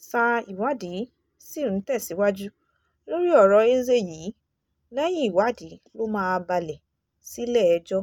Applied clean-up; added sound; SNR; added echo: none; none; none; none.